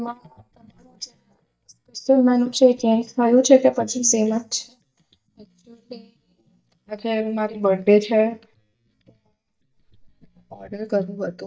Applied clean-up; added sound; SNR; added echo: neural mask model DeepFilterNet 3.